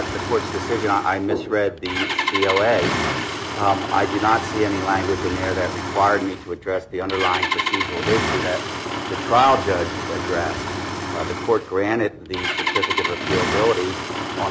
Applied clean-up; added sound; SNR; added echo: none; Engine starting; 3 dB; none.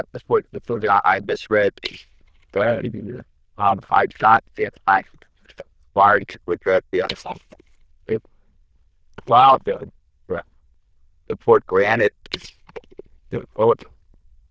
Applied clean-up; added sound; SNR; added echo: neural diffusion model UNIVERSE++.